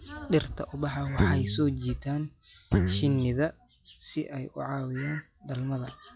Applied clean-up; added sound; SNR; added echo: classical method log-MMSE.